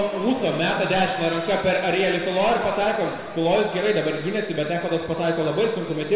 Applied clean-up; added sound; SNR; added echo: none; none; none; reverberation time 1.9 s.